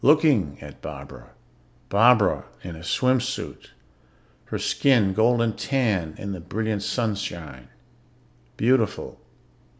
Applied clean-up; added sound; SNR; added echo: none; none; none; none.